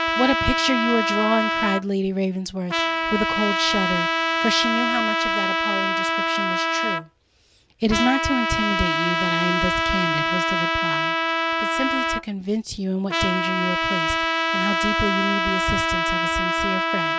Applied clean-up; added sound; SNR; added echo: none; Trumpet; -3 dB; none.